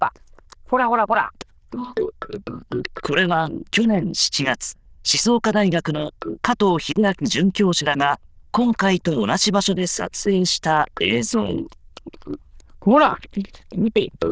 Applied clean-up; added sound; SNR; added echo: neural diffusion model UNIVERSE++.